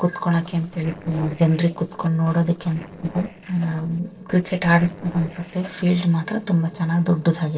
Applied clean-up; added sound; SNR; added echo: neural separator model SepFormer DNS4.